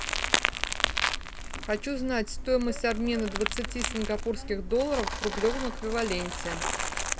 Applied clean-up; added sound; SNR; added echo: none; Crumpling, crinkling; 1 dB; none.